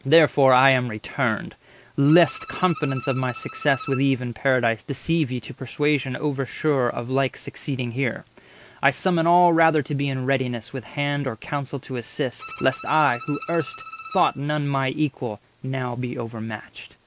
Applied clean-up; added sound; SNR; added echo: none; Bowed string instrument; 15 dB; none.